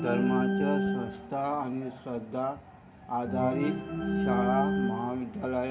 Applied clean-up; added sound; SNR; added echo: none; Organ; 0 dB; reverberation time 0.6 s.